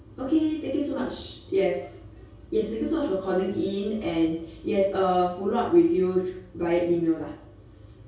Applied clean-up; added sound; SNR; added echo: none; none; none; reverberation time 0.6 s.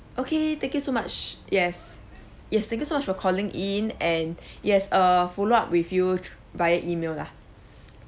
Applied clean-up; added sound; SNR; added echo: none; none; none; none.